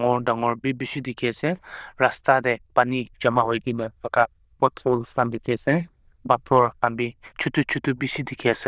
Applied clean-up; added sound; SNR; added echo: neural diffusion model UNIVERSE++.